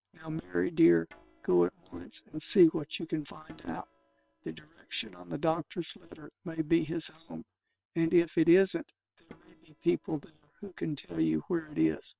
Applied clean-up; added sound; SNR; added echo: neural separator model SepFormer WHAM!.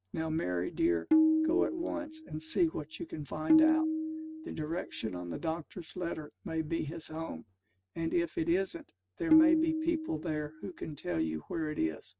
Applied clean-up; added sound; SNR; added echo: none; Tabla; -3 dB; none.